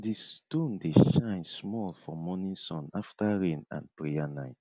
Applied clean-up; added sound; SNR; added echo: none; none; none; none.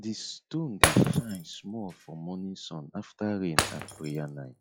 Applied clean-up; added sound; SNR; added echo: classical method log-MMSE.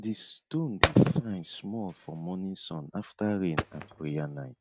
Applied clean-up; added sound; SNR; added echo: neural mask model RNNoise.